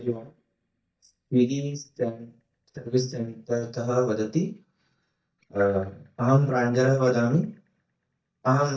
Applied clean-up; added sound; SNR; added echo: neural mask model DeepFilterNet 3.